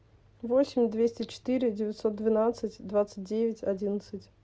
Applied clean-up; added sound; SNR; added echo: none; none; none; none.